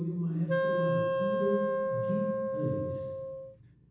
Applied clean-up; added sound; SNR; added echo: none; Wind instrument, woodwind instrument; -3 dB; reverberation time 1.2 s.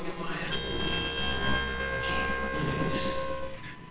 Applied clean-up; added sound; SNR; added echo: neural separator model SepFormer WHAMR!.